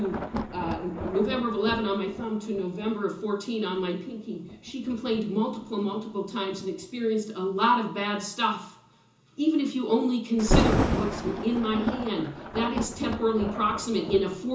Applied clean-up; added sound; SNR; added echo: none; Thunder; 5 dB; reverberation time 0.7 s.